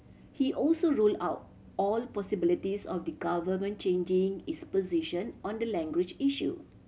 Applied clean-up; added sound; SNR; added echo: none; none; none; none.